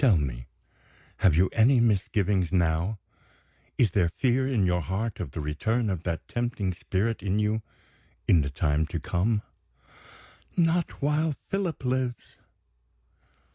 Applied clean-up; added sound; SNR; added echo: none; none; none; none.